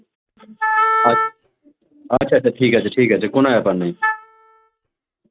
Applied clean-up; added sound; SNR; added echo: neural mask model RNNoise.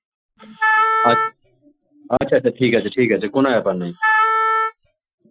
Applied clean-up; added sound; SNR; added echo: classical method Wiener filter.